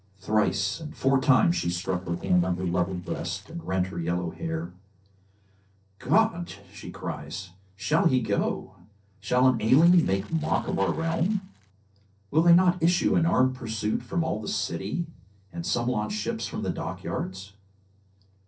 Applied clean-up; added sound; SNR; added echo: neural separator model SepFormer DNS4.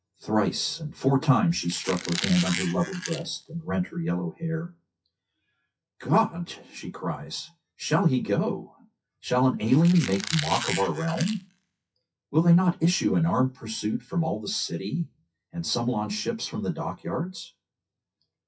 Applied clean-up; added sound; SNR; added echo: classical method WPE with log-MMSE.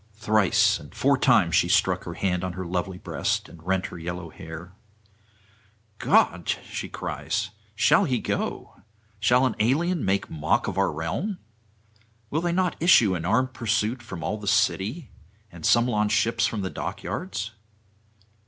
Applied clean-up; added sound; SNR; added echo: none; none; none; none.